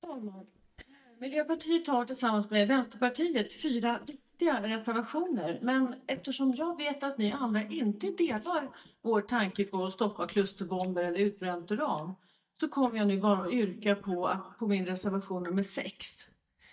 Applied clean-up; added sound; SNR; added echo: neural mask model DeepFilterNet 3.